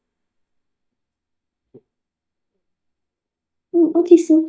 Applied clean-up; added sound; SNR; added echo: neural mask model DeepFilterNet 3.